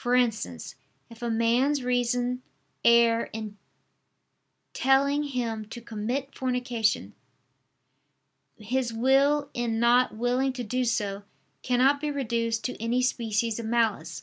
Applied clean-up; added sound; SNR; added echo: none; none; none; none.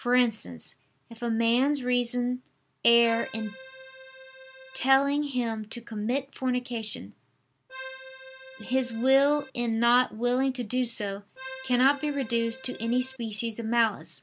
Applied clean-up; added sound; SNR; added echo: none; Accordion; 15 dB; none.